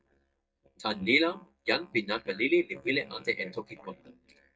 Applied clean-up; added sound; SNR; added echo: neural mask model DeepFilterNet 3.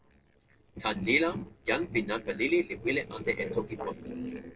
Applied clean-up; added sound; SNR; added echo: neural separator model SepFormer DNS4.